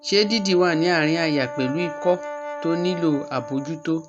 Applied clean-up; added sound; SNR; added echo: none; Brass instrument; 11 dB; none.